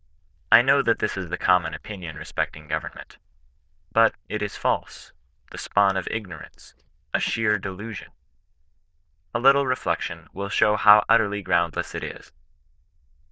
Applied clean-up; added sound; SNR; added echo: neural diffusion model UNIVERSE++.